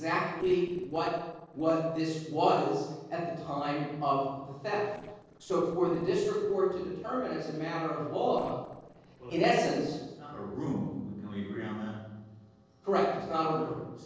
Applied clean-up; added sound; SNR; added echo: neural separator model SepFormer DNS4.